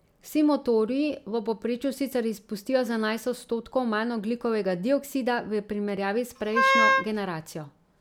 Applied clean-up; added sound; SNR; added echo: none; Wind instrument, woodwind instrument; -4 dB; none.